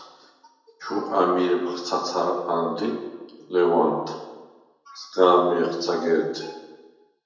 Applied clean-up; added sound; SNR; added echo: none; none; none; reverberation time 1.0 s.